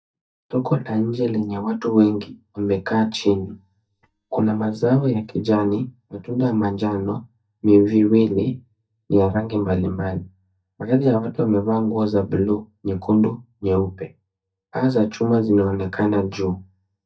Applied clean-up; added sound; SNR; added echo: neural mask model DeepFilterNet 3.